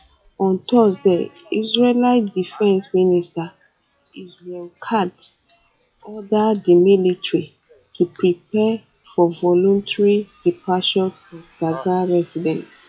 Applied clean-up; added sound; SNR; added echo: classical method log-MMSE.